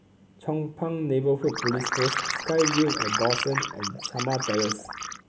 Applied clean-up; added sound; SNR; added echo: none; Liquid; 2 dB; none.